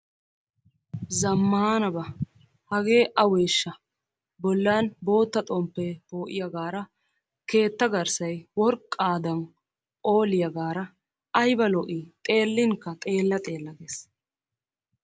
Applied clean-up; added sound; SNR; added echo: none; none; none; none.